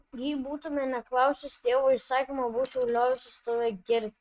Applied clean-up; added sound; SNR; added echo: neural mask model RNNoise.